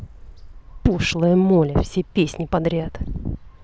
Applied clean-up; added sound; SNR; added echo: none; none; none; none.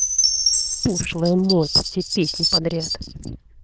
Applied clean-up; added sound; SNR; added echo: neural diffusion model UNIVERSE++.